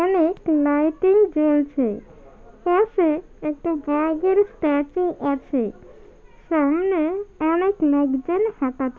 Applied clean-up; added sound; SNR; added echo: none; none; none; none.